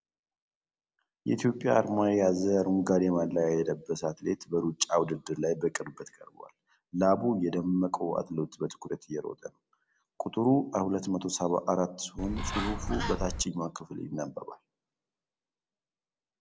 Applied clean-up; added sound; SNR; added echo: none; Bird; 3 dB; none.